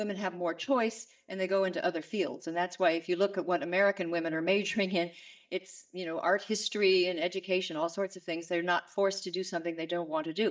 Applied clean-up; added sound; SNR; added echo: neural mask model DeepFilterNet 3.